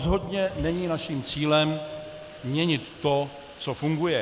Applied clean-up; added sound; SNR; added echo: none; Sink (filling or washing) / Water tap, faucet; 17 dB; none.